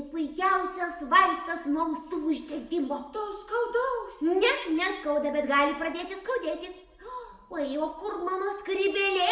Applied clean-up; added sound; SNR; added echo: none; none; none; reverberation time 0.7 s.